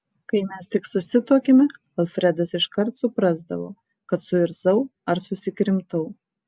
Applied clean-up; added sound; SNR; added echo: none; none; none; none.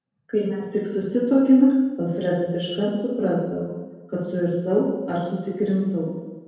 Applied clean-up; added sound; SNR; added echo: none; none; none; reverberation time 1.2 s.